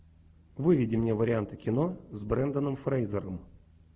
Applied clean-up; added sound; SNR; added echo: none; none; none; none.